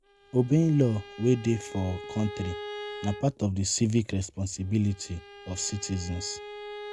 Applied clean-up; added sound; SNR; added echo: none; Bowed string instrument; 14 dB; none.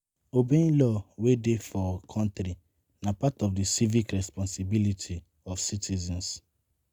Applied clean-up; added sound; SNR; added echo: none; none; none; none.